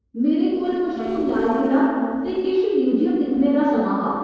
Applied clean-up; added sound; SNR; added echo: neural separator model SepFormer DNS4.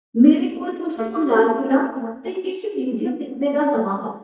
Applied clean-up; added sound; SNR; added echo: neural mask model DeepFilterNet 3.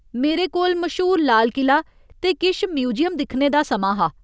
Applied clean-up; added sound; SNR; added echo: none; none; none; none.